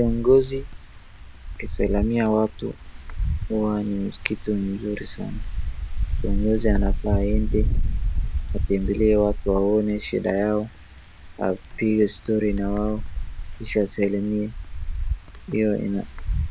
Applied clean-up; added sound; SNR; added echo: none; Wind; 2 dB; none.